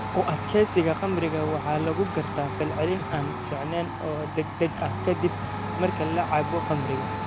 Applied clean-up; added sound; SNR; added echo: none; Domestic sounds, home sounds; 4 dB; none.